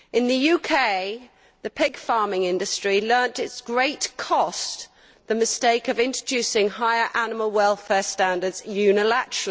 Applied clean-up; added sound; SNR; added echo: none; none; none; none.